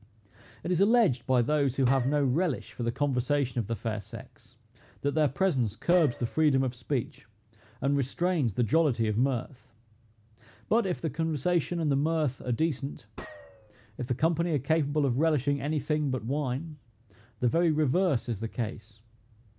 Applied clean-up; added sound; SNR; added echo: none; Gunshot, gunfire; 19 dB; none.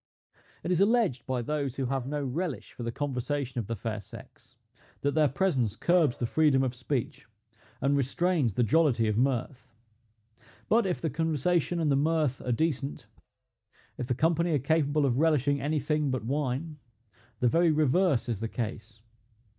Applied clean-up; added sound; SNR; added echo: neural mask model DeepFilterNet 3.